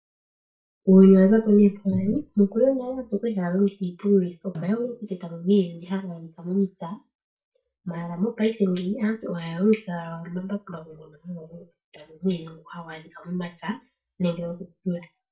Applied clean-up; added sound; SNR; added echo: neural mask model DeepFilterNet 3.